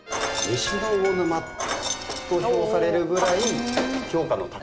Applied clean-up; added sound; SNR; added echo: none; Keys jangling; 9 dB; none.